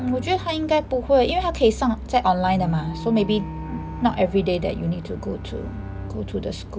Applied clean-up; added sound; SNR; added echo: none; Alarm + Bowed string instrument; 13 dB; none.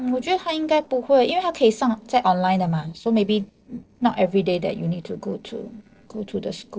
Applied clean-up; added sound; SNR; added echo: neural separator model SepFormer DNS4.